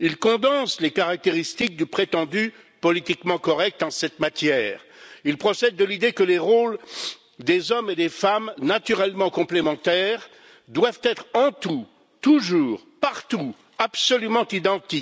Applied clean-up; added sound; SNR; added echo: none; none; none; none.